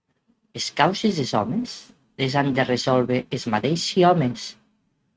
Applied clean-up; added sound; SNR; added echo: neural mask model RNNoise.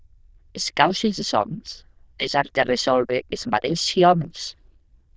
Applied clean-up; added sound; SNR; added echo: neural diffusion model UNIVERSE++.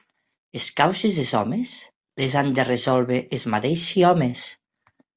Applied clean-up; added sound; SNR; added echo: none; none; none; none.